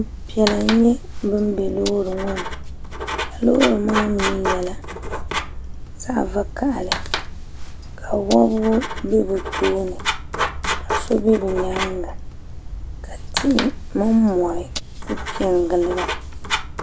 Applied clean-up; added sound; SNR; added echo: none; Writing; 5 dB; none.